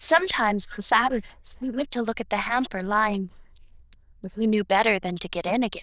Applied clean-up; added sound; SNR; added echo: neural diffusion model UNIVERSE++.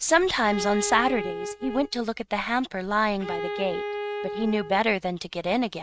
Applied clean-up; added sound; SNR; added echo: neural mask model RNNoise.